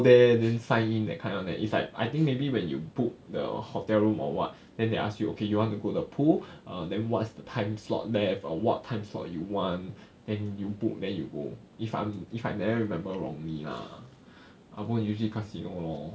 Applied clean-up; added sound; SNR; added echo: none; none; none; none.